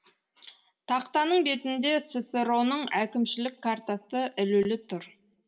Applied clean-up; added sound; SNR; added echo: none; none; none; reverberation time 0.3 s.